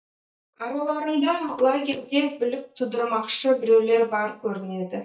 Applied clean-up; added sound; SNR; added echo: neural mask model DeepFilterNet 3.